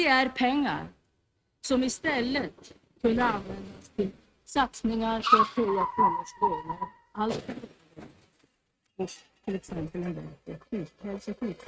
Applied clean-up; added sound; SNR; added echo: neural mask model RNNoise.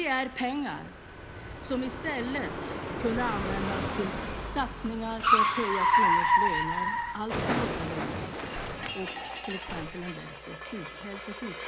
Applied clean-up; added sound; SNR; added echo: none; Car; -5 dB; none.